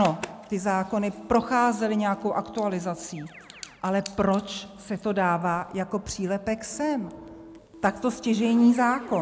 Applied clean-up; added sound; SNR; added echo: none; Zipper (clothing) + Keyboard (musical); 19 dB; none.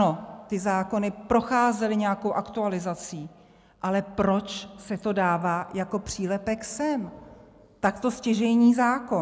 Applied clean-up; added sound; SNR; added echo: none; none; none; none.